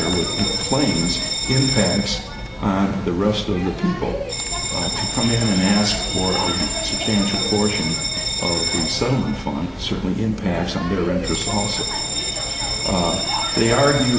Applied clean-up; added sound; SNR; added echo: none; Bell; 3 dB; none.